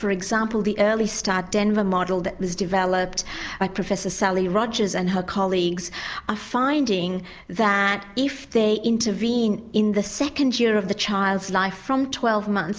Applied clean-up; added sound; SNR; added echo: none; none; none; none.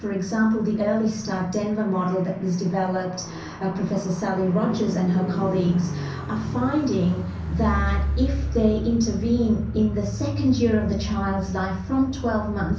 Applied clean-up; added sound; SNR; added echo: none; Car; 6 dB; reverberation time 0.6 s.